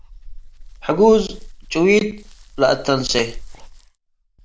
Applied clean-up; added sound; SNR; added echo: none; Dog; 15 dB; none.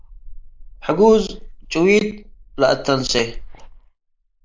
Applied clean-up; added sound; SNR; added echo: neural mask model Resemble Enhance denoiser.